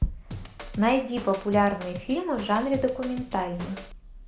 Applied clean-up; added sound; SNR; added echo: none; Scratching (performance technique); 14 dB; reverberation time 0.4 s.